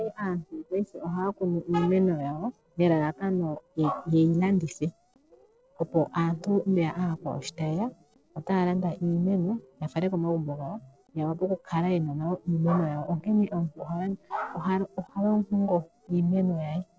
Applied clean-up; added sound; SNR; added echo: neural separator model SepFormer DNS4.